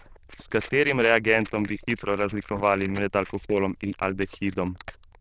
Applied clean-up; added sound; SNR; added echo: neural diffusion model UNIVERSE++.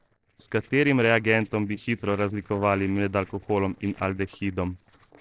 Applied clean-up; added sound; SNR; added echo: neural separator model SepFormer DNS4.